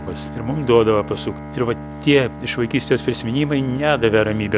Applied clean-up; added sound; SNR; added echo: none; Bowed string instrument; 12 dB; none.